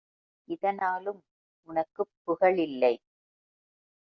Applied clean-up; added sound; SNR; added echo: none; none; none; none.